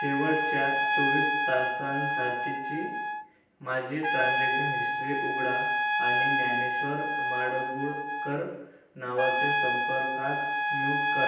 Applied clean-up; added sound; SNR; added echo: none; Trumpet; -5 dB; reverberation time 0.9 s.